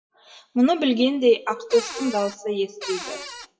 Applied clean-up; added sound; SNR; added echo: classical method WPE with log-MMSE.